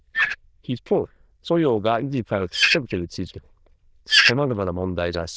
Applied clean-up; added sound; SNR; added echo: neural diffusion model UNIVERSE++.